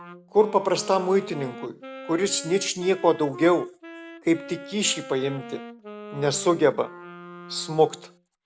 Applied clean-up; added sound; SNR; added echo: none; Wind instrument, woodwind instrument; 15 dB; none.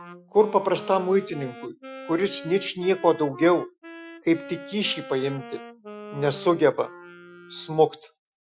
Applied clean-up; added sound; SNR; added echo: classical method Wiener filter.